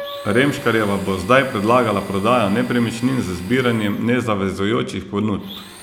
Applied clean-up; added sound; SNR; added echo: none; Piano + Domestic sounds, home sounds; 18 dB; none.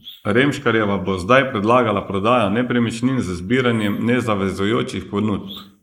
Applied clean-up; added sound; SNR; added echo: neural mask model Resemble Enhance denoiser.